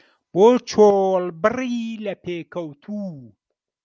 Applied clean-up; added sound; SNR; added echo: none; none; none; none.